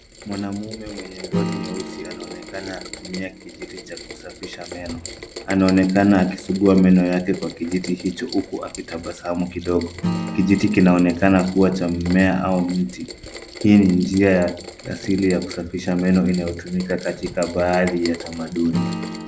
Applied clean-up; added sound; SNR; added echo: none; Acoustic guitar / Strum + Rain; 12 dB; none.